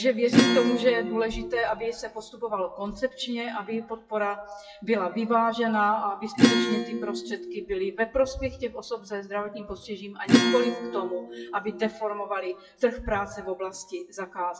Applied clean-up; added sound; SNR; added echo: classical method WPE with log-MMSE.